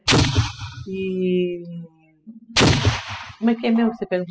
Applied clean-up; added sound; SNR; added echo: classical method spectral subtraction.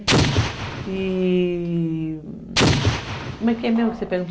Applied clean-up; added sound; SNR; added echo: none; Explosion; -2 dB; none.